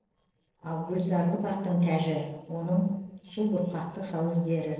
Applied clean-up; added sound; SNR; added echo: neural separator model SepFormer DNS4.